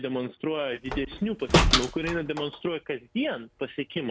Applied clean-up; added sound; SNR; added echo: none; Slam; -1 dB; none.